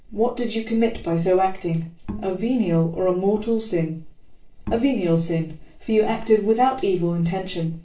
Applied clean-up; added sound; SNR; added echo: neural separator model SepFormer DNS4.